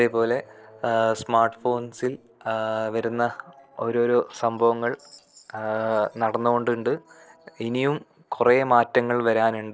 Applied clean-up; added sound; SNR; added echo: neural separator model SepFormer DNS4.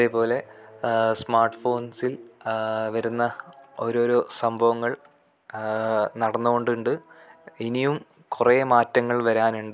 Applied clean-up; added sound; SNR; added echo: none; Chime; 15 dB; none.